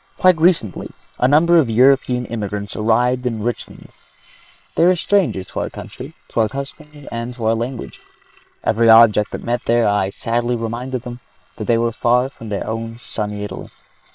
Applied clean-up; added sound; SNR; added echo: neural separator model SepFormer WHAM!.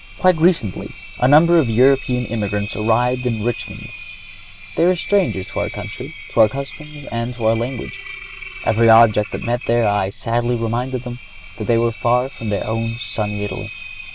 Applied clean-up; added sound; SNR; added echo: none; Engine + Alarm; 14 dB; none.